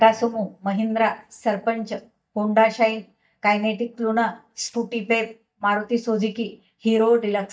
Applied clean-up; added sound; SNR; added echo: neural mask model DeepFilterNet 3.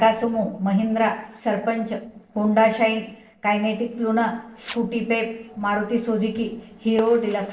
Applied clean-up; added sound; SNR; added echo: neural separator model SepFormer DNS4.